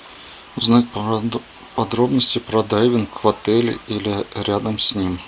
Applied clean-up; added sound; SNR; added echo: none; none; none; none.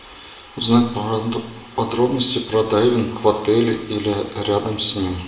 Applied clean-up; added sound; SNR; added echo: none; none; none; reverberation time 0.8 s.